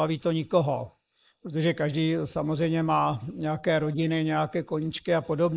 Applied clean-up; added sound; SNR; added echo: neural mask model Resemble Enhance denoiser.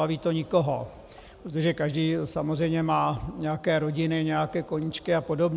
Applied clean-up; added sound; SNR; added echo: none; none; none; none.